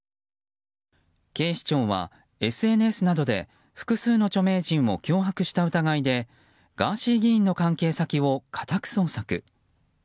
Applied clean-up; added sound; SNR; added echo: none; none; none; none.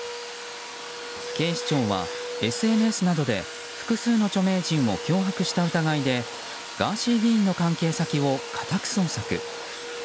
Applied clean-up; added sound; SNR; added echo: none; Domestic sounds, home sounds; 9 dB; none.